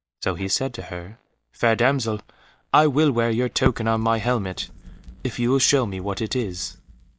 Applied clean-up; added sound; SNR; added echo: neural mask model DeepFilterNet 3.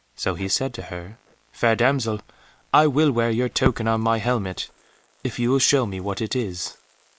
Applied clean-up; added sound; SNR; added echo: neural mask model Resemble Enhance denoiser.